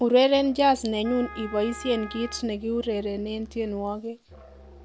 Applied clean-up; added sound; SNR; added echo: none; Wind instrument, woodwind instrument + Musical instrument; 18 dB; none.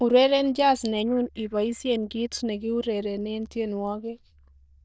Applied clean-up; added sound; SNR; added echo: neural diffusion model UNIVERSE++.